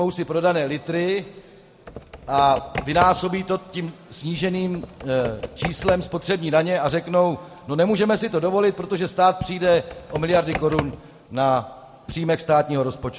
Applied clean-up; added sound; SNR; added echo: none; Computer keyboard; 9 dB; none.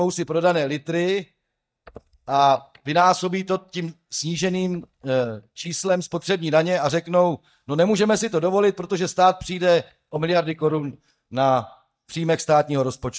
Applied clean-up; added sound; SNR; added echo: neural mask model DeepFilterNet 3.